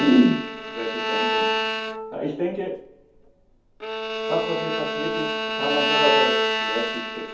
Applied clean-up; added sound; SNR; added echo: none; Bowed string instrument; -1 dB; reverberation time 0.6 s.